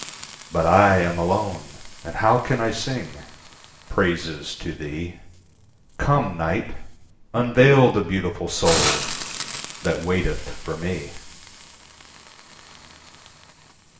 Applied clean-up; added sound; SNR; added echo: none; Hiss; 11 dB; reverberation time 0.6 s.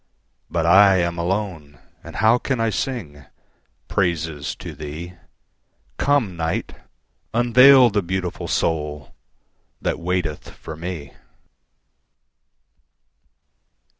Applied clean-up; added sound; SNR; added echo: none; none; none; none.